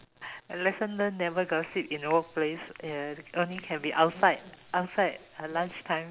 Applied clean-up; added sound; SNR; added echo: none; none; none; none.